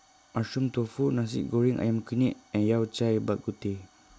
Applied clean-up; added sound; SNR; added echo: none; none; none; none.